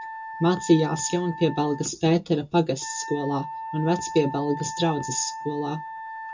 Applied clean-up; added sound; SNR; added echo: none; Wind instrument, woodwind instrument; 11 dB; reverberation time 0.2 s.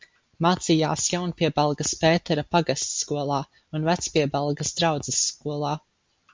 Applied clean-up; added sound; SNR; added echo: none; none; none; none.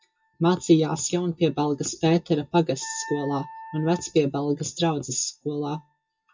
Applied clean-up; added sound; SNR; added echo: classical method WPE with log-MMSE.